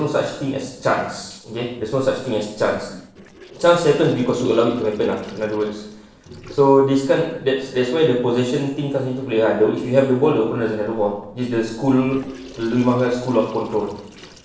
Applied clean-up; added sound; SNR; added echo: neural separator model SepFormer DNS4.